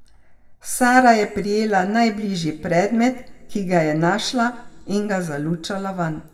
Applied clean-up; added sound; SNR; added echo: none; none; none; reverberation time 0.9 s.